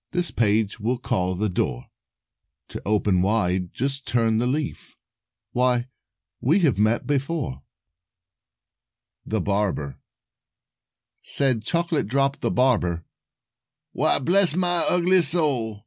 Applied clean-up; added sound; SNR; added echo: none; none; none; none.